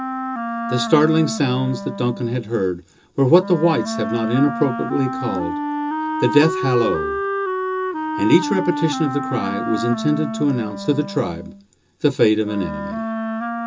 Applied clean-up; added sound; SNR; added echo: none; Wind instrument, woodwind instrument; 5 dB; reverberation time 0.2 s.